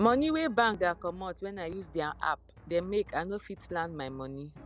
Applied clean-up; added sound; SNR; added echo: none; Drum; 19 dB; none.